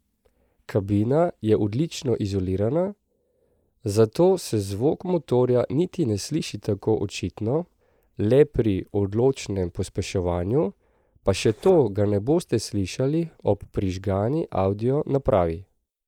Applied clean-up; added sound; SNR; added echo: neural mask model Resemble Enhance denoiser.